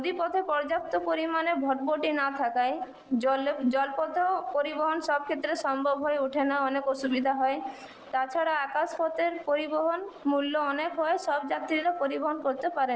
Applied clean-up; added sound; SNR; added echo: neural separator model SepFormer DNS4.